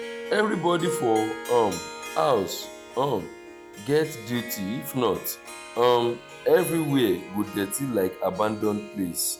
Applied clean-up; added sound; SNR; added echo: none; Harp; 13 dB; none.